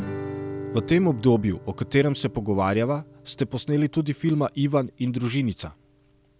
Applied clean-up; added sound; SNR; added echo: none; Guitar; 14 dB; none.